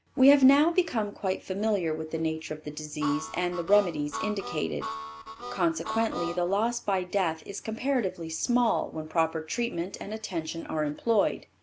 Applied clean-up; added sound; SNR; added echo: none; Harmonica; 10 dB; none.